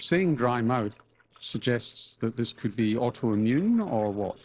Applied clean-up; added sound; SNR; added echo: neural separator model SepFormer DNS4.